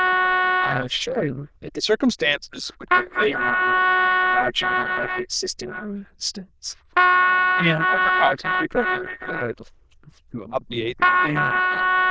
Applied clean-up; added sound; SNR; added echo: neural diffusion model UNIVERSE++.